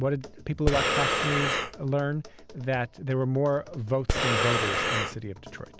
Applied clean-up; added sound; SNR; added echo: none; Breathing; -2 dB; none.